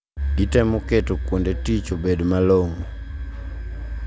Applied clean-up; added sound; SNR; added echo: none; none; none; none.